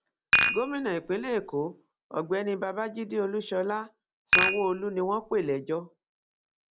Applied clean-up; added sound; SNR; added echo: none; Dishes, pots, and pans; -3 dB; none.